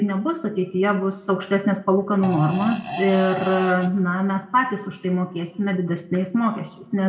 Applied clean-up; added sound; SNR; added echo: none; Fart; 8 dB; reverberation time 1.2 s.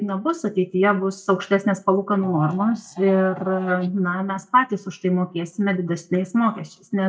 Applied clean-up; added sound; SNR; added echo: neural mask model DeepFilterNet 3.